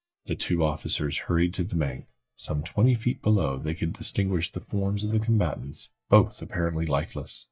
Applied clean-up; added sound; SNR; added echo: neural mask model DeepFilterNet 3.